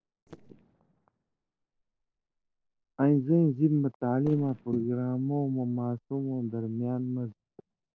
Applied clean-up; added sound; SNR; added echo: neural separator model SepFormer DNS4.